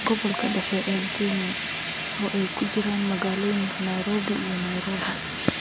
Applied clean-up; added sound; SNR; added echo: none; Fire; 2 dB; none.